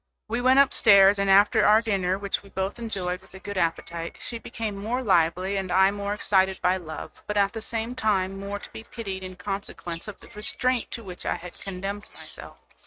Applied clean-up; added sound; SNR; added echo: neural mask model RNNoise.